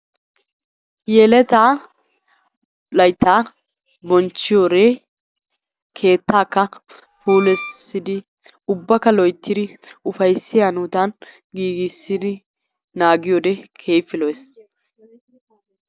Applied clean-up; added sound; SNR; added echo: none; Wind instrument, woodwind instrument; 11 dB; none.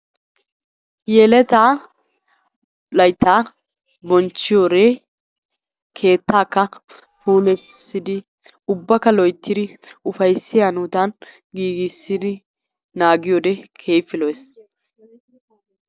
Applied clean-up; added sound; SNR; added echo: neural separator model SepFormer DNS4.